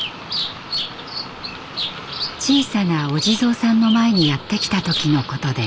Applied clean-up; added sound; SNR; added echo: none; Bird vocalization, bird call, bird song; 8 dB; none.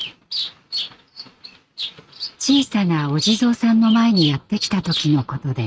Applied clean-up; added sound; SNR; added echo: neural mask model RNNoise.